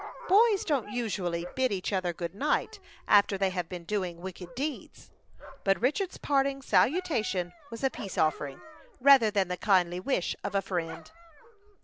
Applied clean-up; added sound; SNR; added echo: none; Dog; 19 dB; none.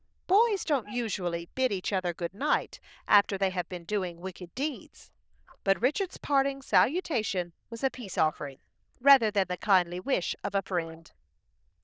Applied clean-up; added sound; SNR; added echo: neural diffusion model UNIVERSE++.